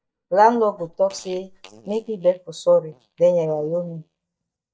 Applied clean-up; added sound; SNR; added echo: neural mask model DeepFilterNet 3.